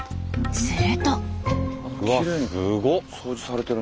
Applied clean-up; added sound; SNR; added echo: none; none; none; none.